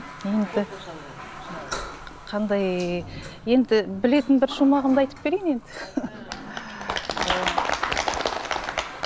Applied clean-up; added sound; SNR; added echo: none; Toilet flush; 14 dB; none.